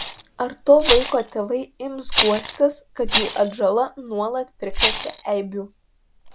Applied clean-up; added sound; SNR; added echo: none; Rattle; 4 dB; none.